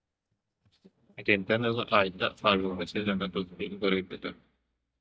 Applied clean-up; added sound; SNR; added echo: neural mask model DeepFilterNet 3.